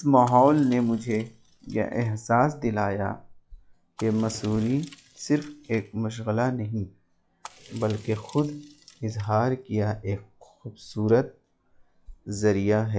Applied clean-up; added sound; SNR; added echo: classical method log-MMSE.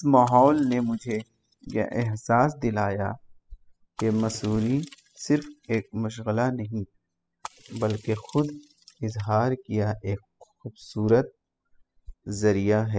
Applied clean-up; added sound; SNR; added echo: classical method spectral subtraction.